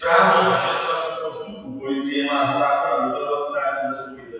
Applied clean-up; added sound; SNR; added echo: classical method WPE with log-MMSE.